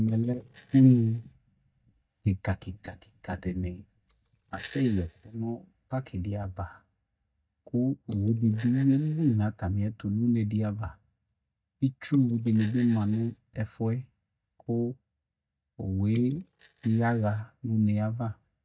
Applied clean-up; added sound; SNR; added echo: neural mask model DeepFilterNet 3.